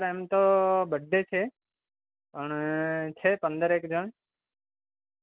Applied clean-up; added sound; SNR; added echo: none; none; none; none.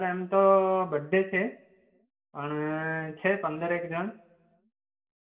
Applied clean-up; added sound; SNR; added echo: none; none; none; reverberation time 0.5 s.